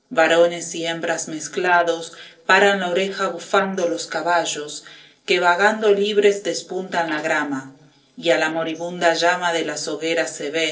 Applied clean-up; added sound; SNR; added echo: neural separator model SepFormer DNS4.